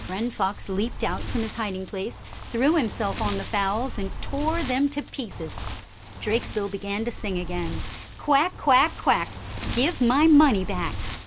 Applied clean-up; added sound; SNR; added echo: none; Wind; 8 dB; none.